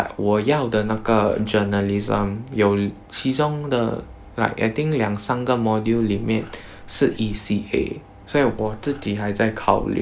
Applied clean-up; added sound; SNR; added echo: none; Meow; 15 dB; none.